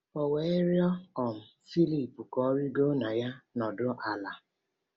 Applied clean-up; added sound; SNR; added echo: none; none; none; none.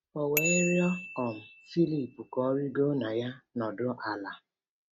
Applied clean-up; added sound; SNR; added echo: neural mask model RNNoise.